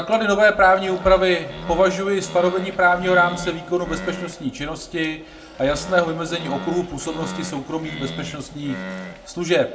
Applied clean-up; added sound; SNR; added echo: none; Animal; 12 dB; reverberation time 0.3 s.